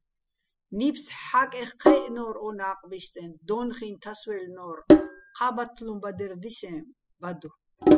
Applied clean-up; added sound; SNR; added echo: classical method spectral subtraction.